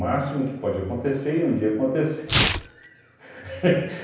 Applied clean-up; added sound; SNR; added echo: none; Tearing; 4 dB; reverberation time 0.9 s.